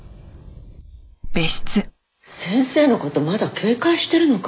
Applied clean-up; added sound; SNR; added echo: neural mask model Resemble Enhance denoiser.